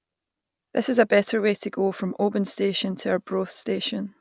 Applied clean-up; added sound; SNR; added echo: none; none; none; none.